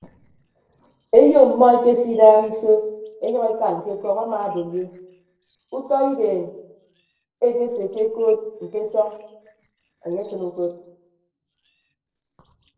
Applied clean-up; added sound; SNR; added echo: neural separator model SepFormer DNS4.